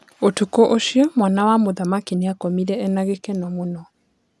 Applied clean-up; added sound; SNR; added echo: none; none; none; none.